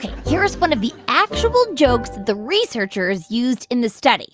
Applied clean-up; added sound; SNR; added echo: none; none; none; none.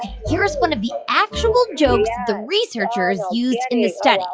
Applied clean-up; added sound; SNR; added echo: classical method log-MMSE.